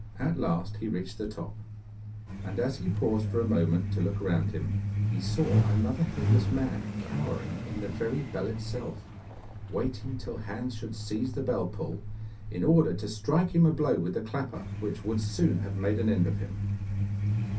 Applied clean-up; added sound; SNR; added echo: none; Truck; 1 dB; reverberation time 0.3 s.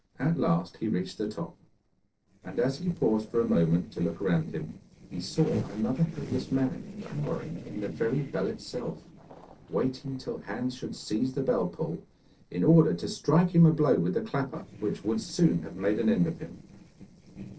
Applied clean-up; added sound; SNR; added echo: neural separator model SepFormer DNS4.